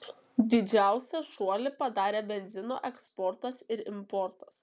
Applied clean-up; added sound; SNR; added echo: none; none; none; none.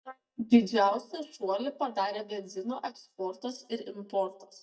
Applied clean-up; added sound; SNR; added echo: neural mask model DeepFilterNet 3.